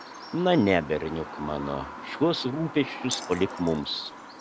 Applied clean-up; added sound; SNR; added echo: none; Glass + Bird vocalization, bird call, bird song; 12 dB; none.